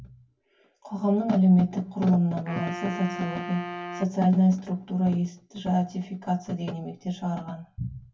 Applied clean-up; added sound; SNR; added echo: none; Wind instrument, woodwind instrument; 12 dB; reverberation time 0.1 s.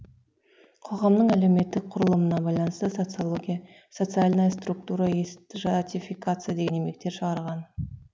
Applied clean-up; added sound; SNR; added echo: none; none; none; none.